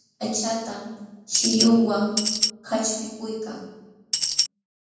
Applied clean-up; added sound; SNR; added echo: none; Tambourine; -3 dB; reverberation time 1.2 s.